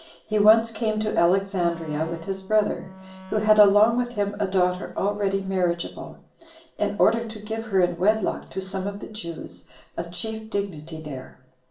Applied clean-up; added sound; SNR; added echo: none; Wind instrument, woodwind instrument; 19 dB; reverberation time 0.4 s.